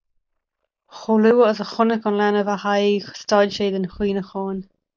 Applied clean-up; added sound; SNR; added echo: neural mask model Resemble Enhance denoiser.